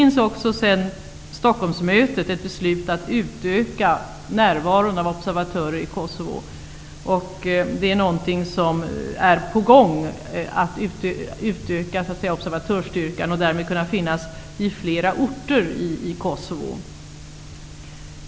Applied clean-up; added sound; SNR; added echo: none; none; none; none.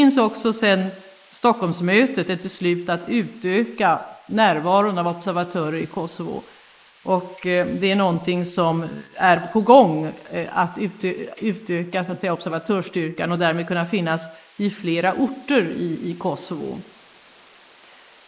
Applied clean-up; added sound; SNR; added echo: neural mask model Resemble Enhance denoiser.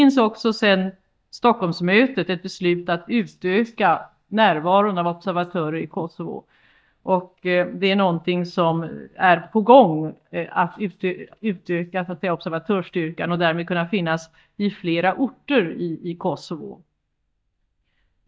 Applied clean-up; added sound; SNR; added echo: neural mask model DeepFilterNet 3.